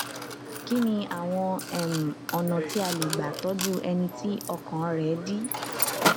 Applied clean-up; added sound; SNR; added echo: none; Mechanisms; 3 dB; none.